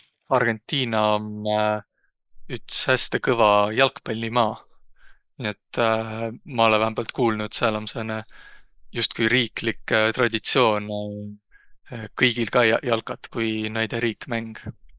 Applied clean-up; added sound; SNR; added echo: neural mask model Resemble Enhance denoiser.